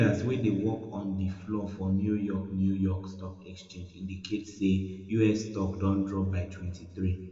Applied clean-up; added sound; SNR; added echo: none; none; none; reverberation time 1.5 s.